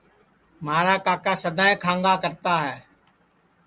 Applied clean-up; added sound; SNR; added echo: none; none; none; none.